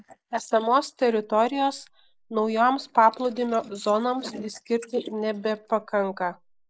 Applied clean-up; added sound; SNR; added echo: neural mask model Resemble Enhance denoiser.